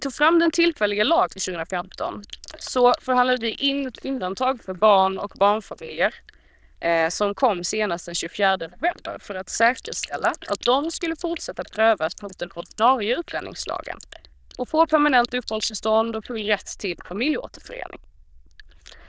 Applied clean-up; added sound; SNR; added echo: neural diffusion model UNIVERSE++.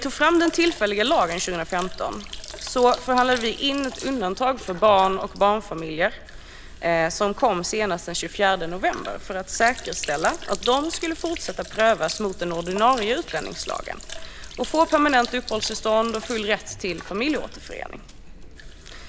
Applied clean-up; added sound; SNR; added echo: none; Sink (filling or washing); 13 dB; none.